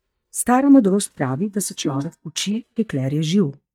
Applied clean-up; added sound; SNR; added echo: neural mask model DeepFilterNet 3.